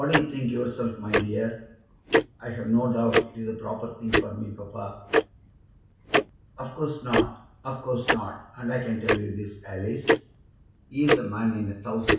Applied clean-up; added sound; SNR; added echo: none; Tick-tock; -1 dB; reverberation time 0.6 s.